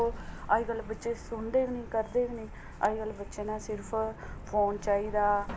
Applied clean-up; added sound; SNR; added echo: none; Truck; 11 dB; none.